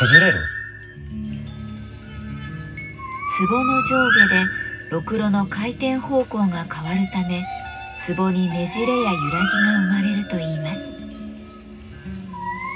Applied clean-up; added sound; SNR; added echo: none; Bird; 1 dB; reverberation time 0.4 s.